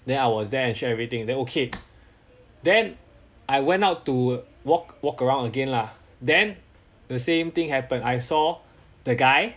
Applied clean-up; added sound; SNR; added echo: none; none; none; none.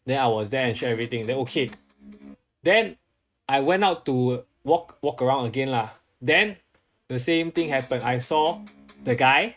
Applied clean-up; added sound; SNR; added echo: neural mask model RNNoise.